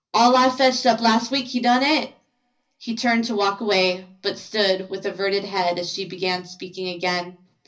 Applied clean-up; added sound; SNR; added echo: none; none; none; reverberation time 0.4 s.